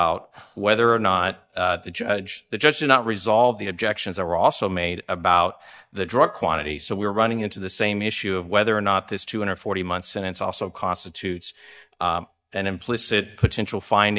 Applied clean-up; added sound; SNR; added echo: neural mask model DeepFilterNet 3.